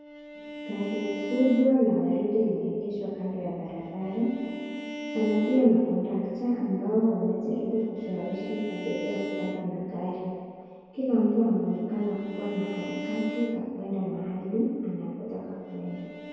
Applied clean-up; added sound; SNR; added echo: none; Bowed string instrument; 13 dB; reverberation time 2.2 s.